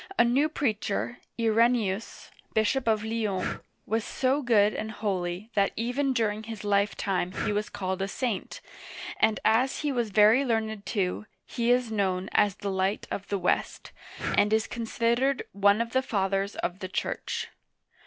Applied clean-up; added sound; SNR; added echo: none; Breathing; 16 dB; none.